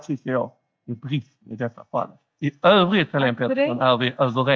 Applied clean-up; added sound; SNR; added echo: neural mask model DeepFilterNet 3.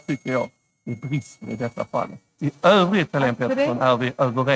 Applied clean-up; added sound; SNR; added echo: neural mask model RNNoise.